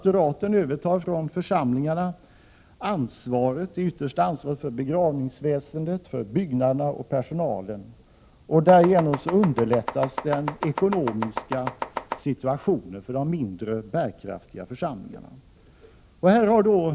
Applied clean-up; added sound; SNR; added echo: none; Domestic sounds, home sounds; 8 dB; none.